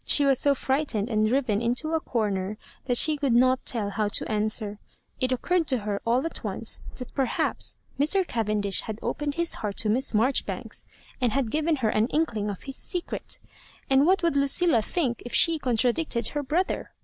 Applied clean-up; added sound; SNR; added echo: neural mask model Resemble Enhance denoiser.